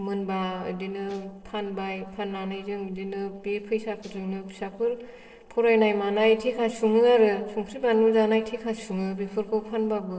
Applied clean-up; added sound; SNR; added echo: neural separator model SepFormer DNS4.